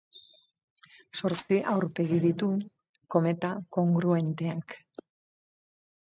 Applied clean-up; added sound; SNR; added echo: neural mask model RNNoise.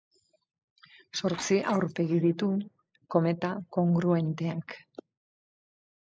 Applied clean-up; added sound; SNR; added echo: neural mask model Resemble Enhance denoiser.